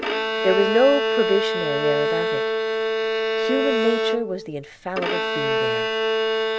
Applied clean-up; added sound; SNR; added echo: none; Bowed string instrument; -3 dB; none.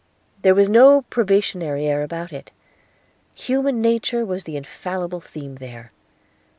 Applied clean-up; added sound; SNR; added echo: none; none; none; none.